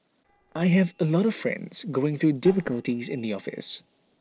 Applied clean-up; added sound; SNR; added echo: neural separator model SepFormer DNS4.